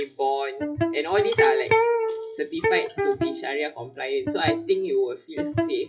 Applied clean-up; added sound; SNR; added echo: classical method WPE with log-MMSE.